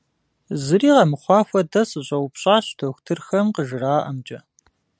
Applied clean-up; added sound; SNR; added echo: none; none; none; none.